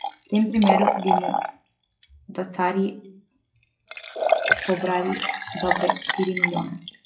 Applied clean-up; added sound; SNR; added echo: classical method WPE with log-MMSE.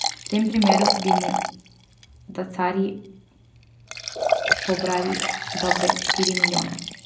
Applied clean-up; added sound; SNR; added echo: none; Liquid; -1 dB; reverberation time 0.5 s.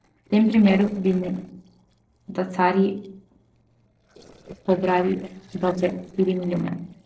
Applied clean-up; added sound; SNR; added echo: neural separator model SepFormer DNS4.